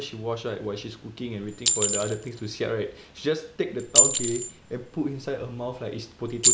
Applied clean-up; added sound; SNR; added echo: none; Chink, clink; -4 dB; none.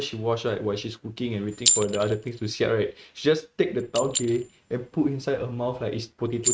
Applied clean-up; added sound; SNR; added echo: neural mask model RNNoise.